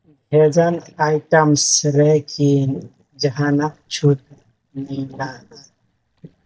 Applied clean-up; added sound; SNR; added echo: neural mask model DeepFilterNet 3.